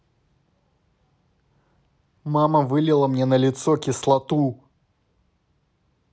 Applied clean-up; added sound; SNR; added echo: none; none; none; none.